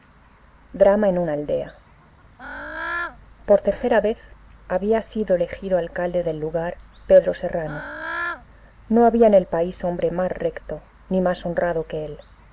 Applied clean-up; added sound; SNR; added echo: none; Bird / Fowl; 16 dB; none.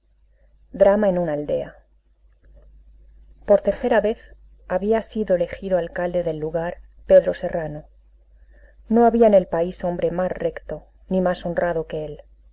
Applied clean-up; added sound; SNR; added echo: none; none; none; none.